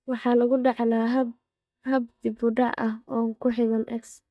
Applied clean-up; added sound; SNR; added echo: neural mask model DeepFilterNet 3.